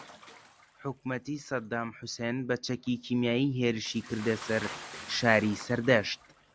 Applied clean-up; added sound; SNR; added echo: none; Bathtub (filling or washing) / Splash, splatter; 17 dB; none.